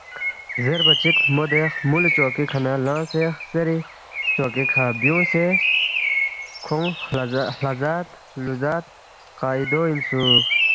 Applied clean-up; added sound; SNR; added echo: none; Bird; 0 dB; none.